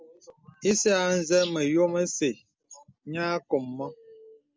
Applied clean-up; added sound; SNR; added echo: none; none; none; none.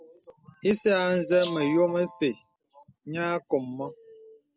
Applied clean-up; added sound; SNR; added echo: none; Ringtone; 14 dB; none.